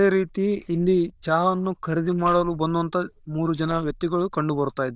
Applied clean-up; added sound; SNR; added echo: neural diffusion model UNIVERSE++.